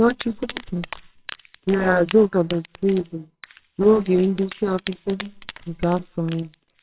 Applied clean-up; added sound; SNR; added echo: neural separator model SepFormer WHAMR!.